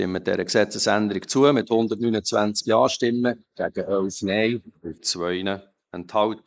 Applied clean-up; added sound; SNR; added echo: neural mask model Resemble Enhance denoiser.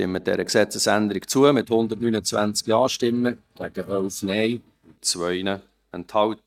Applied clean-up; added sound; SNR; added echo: neural mask model DeepFilterNet 3.